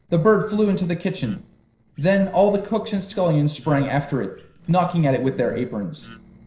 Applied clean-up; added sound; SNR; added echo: neural separator model SepFormer DNS4.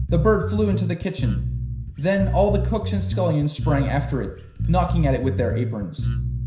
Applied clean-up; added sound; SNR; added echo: none; Bass guitar; 1 dB; reverberation time 0.5 s.